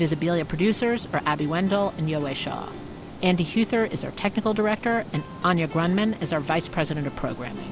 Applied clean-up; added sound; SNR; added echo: none; Water; 15 dB; none.